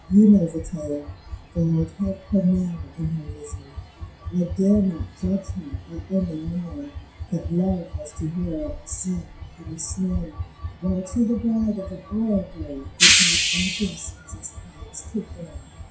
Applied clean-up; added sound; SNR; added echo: classical method WPE with log-MMSE.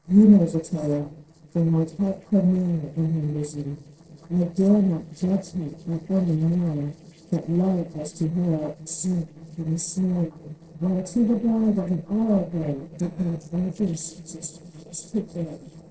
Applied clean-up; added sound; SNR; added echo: neural separator model SepFormer DNS4.